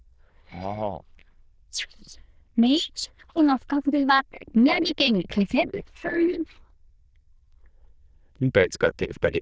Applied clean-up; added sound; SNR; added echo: neural diffusion model UNIVERSE++.